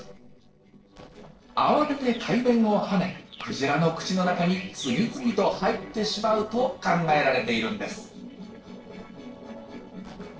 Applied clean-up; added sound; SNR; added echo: neural separator model SepFormer DNS4.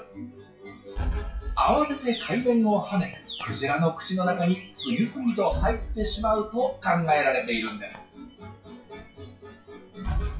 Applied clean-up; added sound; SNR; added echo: classical method WPE with log-MMSE.